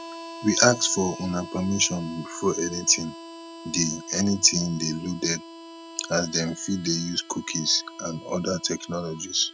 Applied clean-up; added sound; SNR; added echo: none; Harmonica; 15 dB; none.